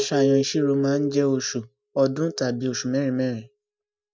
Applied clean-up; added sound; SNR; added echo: neural mask model DeepFilterNet 3.